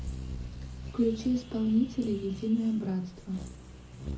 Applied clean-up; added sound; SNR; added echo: none; Bird vocalization, bird call, bird song; 10 dB; reverberation time 0.4 s.